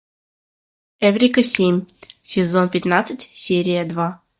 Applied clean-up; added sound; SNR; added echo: neural mask model DeepFilterNet 3.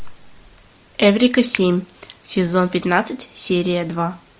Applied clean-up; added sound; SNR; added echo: none; Finger snapping; 18 dB; none.